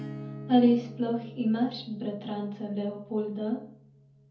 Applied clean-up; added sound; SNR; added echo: none; Acoustic guitar / Strum; 15 dB; reverberation time 0.5 s.